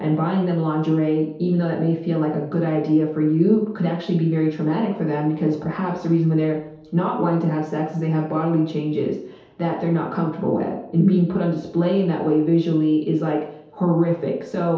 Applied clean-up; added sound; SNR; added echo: none; none; none; reverberation time 0.8 s.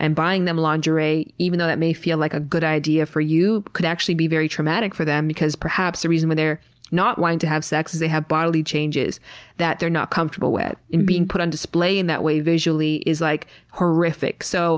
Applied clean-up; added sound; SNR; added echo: none; none; none; none.